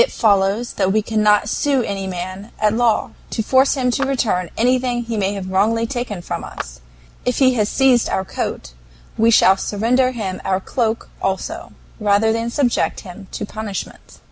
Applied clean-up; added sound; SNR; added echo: none; Clapping; 17 dB; none.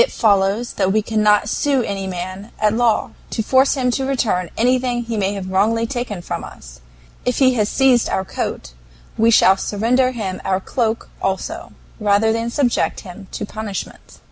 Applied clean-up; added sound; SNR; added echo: none; none; none; none.